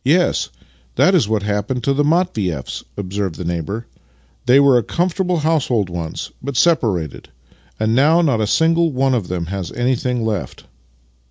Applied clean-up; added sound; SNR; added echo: none; none; none; none.